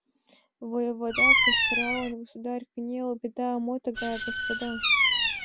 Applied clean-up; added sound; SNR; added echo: none; Bird vocalization, bird call, bird song; -5 dB; none.